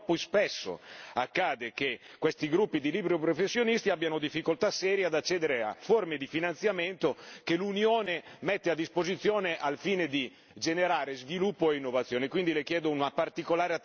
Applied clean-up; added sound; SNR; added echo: none; none; none; none.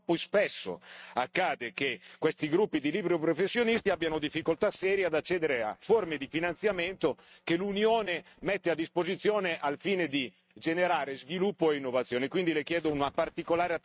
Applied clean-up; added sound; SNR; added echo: neural mask model RNNoise.